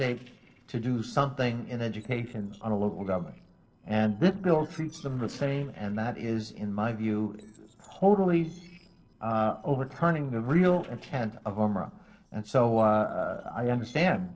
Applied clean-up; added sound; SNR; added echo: neural separator model SepFormer DNS4.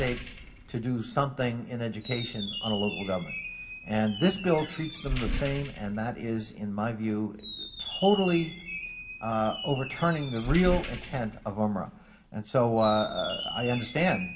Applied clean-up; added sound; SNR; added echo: none; Squeak; 8 dB; reverberation time 0.2 s.